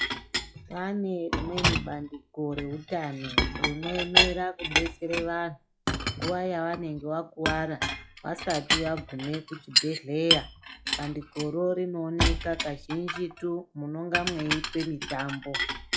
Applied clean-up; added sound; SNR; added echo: classical method log-MMSE.